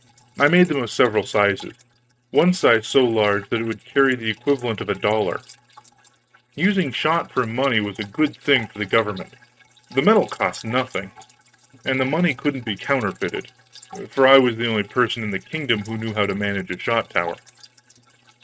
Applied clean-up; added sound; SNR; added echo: neural mask model RNNoise.